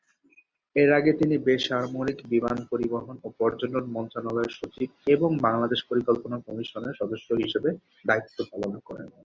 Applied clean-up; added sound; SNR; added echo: none; none; none; none.